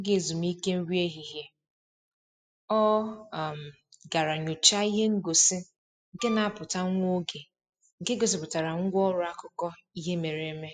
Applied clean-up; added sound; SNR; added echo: classical method spectral subtraction.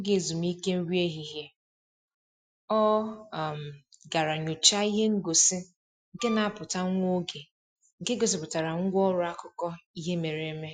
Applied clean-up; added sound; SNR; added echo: classical method Wiener filter.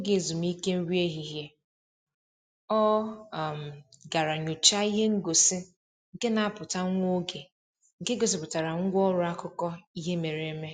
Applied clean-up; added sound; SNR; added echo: none; none; none; none.